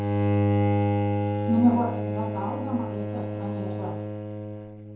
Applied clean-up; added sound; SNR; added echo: none; Bowed string instrument; -3 dB; reverberation time 0.6 s.